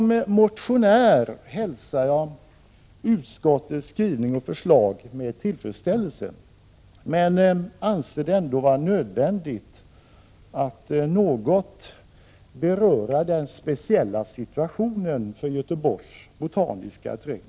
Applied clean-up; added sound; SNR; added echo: none; none; none; none.